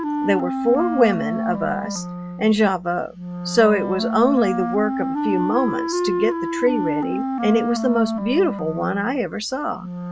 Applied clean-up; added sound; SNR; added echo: none; Wind instrument, woodwind instrument; 4 dB; none.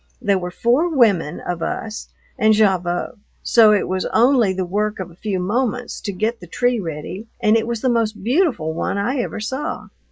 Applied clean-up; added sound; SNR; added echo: none; none; none; none.